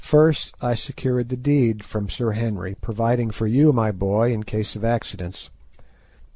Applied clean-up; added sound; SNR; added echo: none; none; none; none.